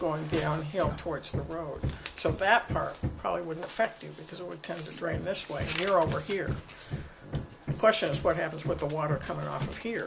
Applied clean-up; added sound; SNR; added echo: none; Hammer; 8 dB; none.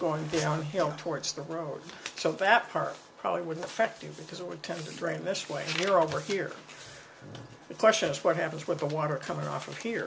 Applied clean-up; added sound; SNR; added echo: none; none; none; none.